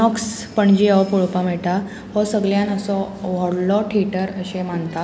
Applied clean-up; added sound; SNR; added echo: none; none; none; none.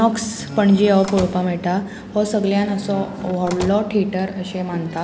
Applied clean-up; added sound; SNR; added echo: none; Squeak / Slam / Wood; 15 dB; none.